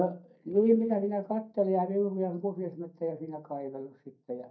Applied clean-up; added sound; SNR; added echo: neural mask model DeepFilterNet 3.